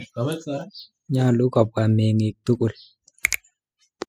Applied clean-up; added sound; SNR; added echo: classical method spectral subtraction.